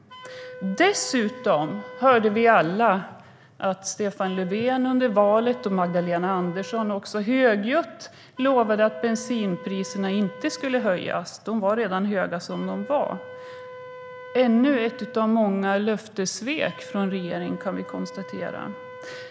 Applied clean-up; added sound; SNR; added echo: none; Wind instrument, woodwind instrument; 17 dB; none.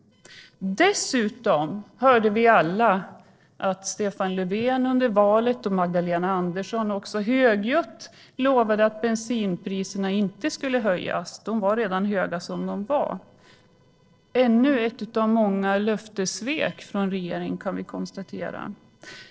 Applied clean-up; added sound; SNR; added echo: neural separator model SepFormer DNS4.